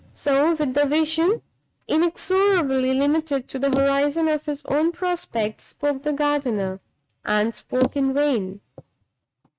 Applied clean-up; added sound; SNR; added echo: neural mask model RNNoise.